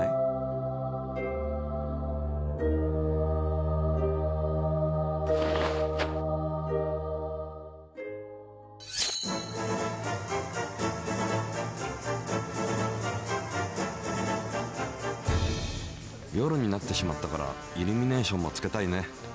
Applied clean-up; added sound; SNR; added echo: none; none; none; none.